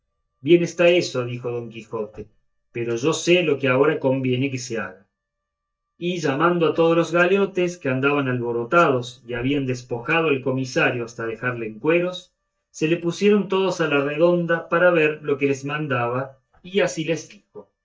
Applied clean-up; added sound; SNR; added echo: neural mask model DeepFilterNet 3.